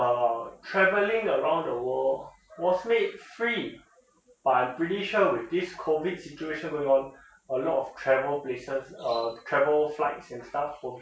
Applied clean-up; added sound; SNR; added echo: none; none; none; none.